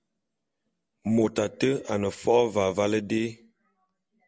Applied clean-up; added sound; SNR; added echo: none; none; none; none.